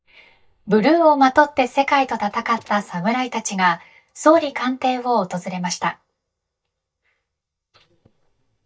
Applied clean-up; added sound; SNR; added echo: neural mask model DeepFilterNet 3.